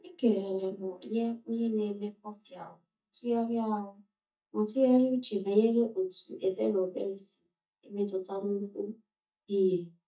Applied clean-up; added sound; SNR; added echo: neural mask model DeepFilterNet 3.